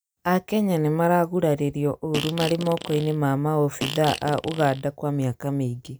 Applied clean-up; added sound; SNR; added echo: none; Fart; 10 dB; none.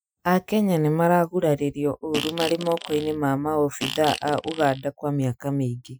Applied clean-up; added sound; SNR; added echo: classical method Wiener filter.